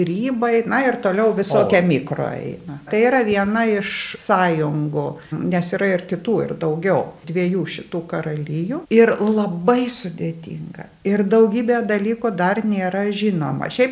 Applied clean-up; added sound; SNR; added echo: none; none; none; none.